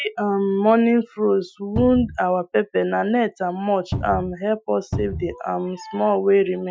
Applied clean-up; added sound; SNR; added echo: classical method Wiener filter.